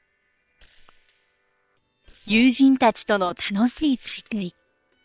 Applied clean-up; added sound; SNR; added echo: neural separator model SepFormer WHAM!.